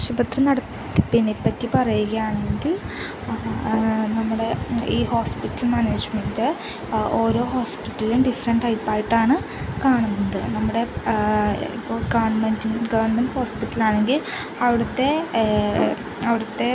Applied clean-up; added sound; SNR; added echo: none; none; none; none.